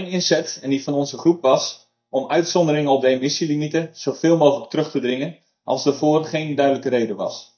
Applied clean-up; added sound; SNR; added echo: neural mask model DeepFilterNet 3.